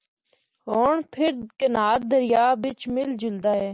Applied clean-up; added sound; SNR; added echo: none; none; none; none.